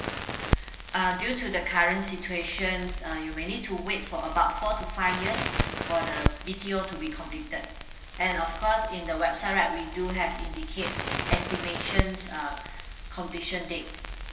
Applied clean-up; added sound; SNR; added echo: none; Crackle; 3 dB; reverberation time 0.8 s.